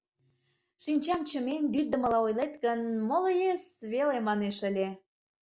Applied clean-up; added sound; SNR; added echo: none; none; none; none.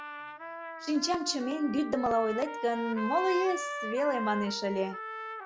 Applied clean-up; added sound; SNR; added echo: none; Trumpet; 8 dB; none.